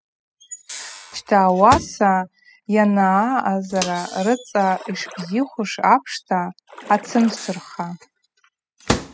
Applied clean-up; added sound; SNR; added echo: classical method spectral subtraction.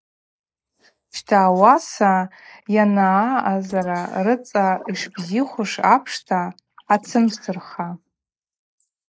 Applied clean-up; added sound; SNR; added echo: neural mask model Resemble Enhance denoiser.